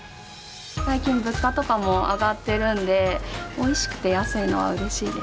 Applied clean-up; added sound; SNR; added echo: none; none; none; none.